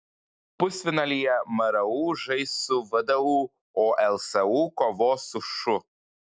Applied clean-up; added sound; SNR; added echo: none; none; none; none.